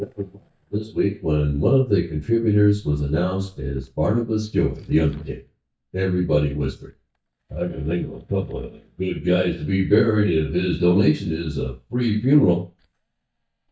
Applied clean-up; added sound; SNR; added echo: neural mask model DeepFilterNet 3.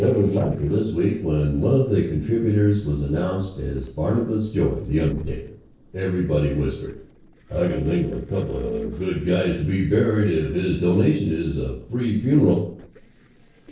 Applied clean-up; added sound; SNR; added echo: neural separator model SepFormer DNS4.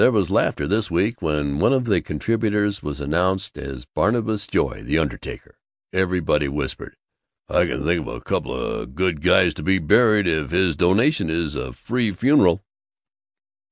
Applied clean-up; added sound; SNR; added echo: none; none; none; none.